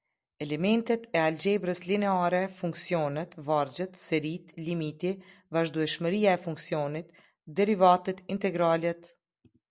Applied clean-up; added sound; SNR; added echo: none; none; none; none.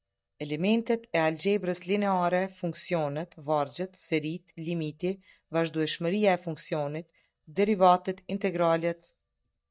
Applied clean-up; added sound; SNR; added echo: neural mask model DeepFilterNet 3.